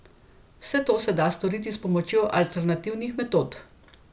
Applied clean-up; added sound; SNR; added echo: none; none; none; none.